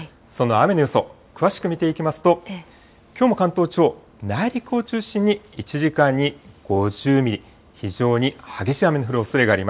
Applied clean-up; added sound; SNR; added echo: none; none; none; none.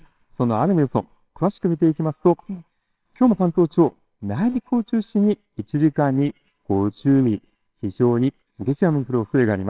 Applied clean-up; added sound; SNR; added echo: neural separator model SepFormer WHAMR!.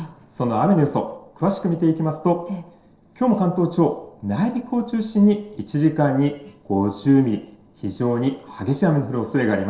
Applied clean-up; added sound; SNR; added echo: neural separator model SepFormer DNS4.